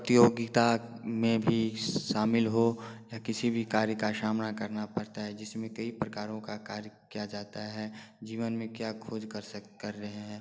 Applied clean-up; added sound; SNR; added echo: none; none; none; none.